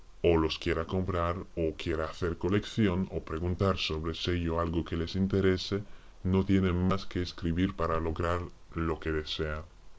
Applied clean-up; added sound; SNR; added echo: none; none; none; none.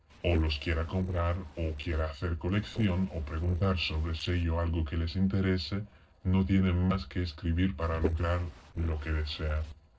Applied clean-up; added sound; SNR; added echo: neural separator model SepFormer DNS4.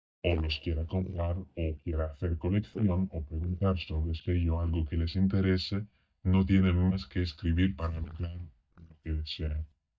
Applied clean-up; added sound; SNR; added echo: neural mask model DeepFilterNet 3.